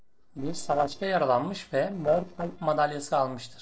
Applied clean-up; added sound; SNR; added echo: neural separator model SepFormer DNS4.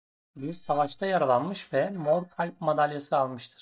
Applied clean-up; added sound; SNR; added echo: neural mask model DeepFilterNet 3.